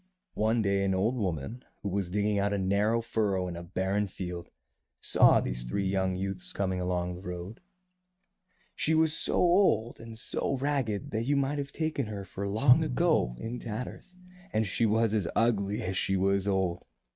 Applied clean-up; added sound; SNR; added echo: neural mask model RNNoise.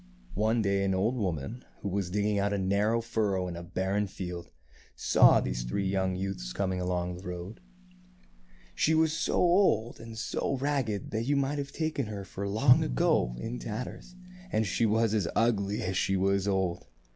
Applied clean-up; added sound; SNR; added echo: none; Drum; 7 dB; none.